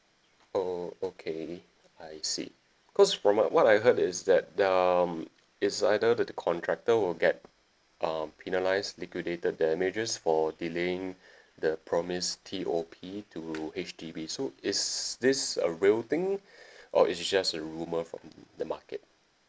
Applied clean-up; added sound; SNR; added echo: none; none; none; none.